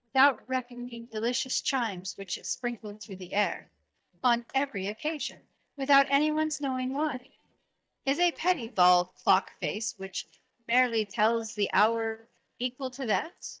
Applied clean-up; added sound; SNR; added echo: neural mask model DeepFilterNet 3.